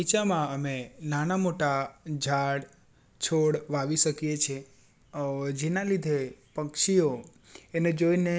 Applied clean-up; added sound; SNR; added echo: none; none; none; none.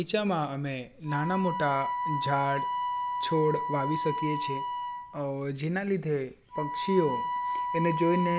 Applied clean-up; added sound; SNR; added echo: none; Wind instrument, woodwind instrument; 3 dB; none.